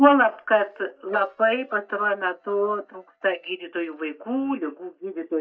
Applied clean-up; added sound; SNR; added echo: neural mask model DeepFilterNet 3.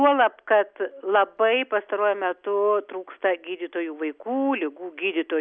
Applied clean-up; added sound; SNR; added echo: none; none; none; none.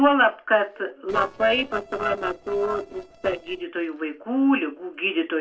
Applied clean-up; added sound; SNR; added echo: neural separator model SepFormer DNS4.